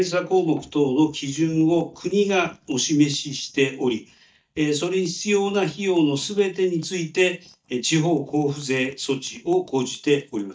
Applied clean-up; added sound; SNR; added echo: neural mask model DeepFilterNet 3.